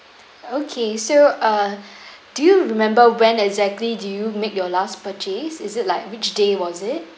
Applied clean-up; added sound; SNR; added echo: none; none; none; none.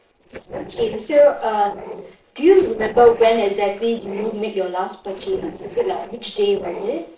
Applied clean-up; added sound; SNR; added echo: neural separator model SepFormer DNS4.